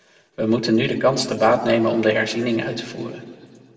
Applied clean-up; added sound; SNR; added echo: none; none; none; reverberation time 1.7 s.